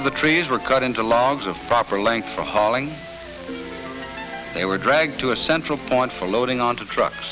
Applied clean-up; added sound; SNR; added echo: none; none; none; none.